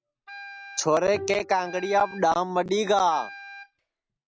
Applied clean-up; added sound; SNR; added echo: none; Wind instrument, woodwind instrument + Bowed string instrument; 17 dB; none.